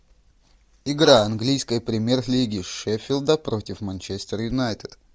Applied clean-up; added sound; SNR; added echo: none; Dog; 11 dB; none.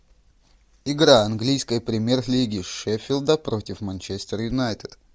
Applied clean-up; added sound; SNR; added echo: none; none; none; none.